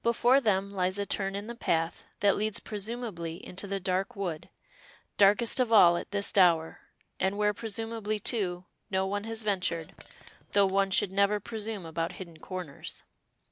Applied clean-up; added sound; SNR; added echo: none; Fart; 19 dB; none.